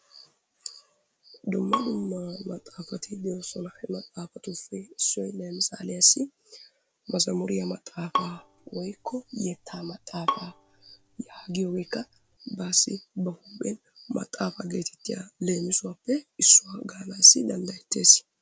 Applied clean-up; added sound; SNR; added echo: none; Bowed string instrument; 9 dB; none.